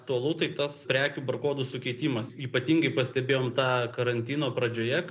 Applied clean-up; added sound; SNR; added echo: none; none; none; none.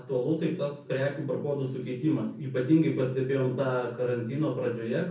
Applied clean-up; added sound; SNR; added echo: none; none; none; reverberation time 0.6 s.